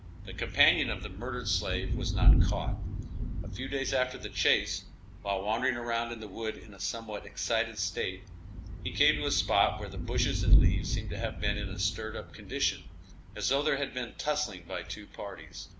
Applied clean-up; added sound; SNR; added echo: none; Thunder / Rain; -2 dB; none.